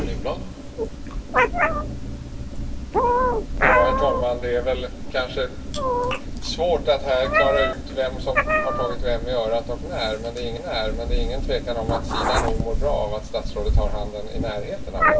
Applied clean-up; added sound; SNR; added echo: none; Meow; -2 dB; reverberation time 0.1 s.